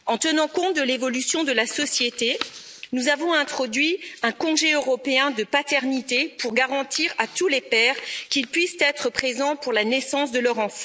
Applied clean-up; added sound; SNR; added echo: none; none; none; none.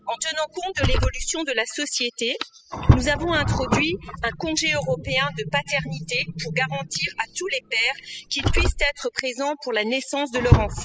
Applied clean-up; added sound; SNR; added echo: classical method spectral subtraction.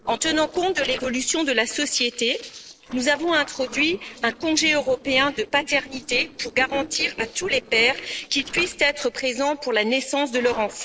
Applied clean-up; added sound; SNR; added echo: neural separator model SepFormer DNS4.